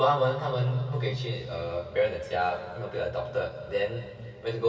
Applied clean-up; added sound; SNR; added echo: none; none; none; reverberation time 2.1 s.